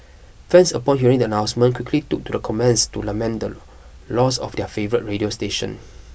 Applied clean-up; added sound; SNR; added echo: none; none; none; none.